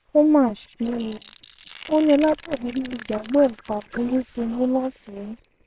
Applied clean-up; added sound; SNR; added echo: neural separator model SepFormer WHAMR!.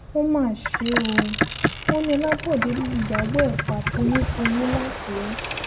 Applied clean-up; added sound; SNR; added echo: none; Boat, Water vehicle; 2 dB; reverberation time 0.3 s.